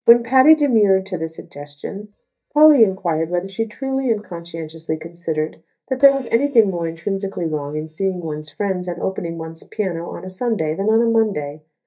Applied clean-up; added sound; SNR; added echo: neural mask model DeepFilterNet 3.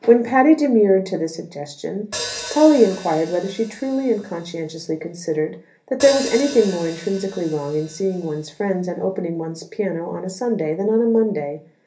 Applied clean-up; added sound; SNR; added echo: none; Hi-hat; 15 dB; reverberation time 0.3 s.